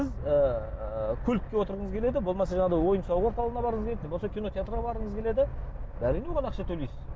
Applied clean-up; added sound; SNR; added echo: none; Thunder; 16 dB; none.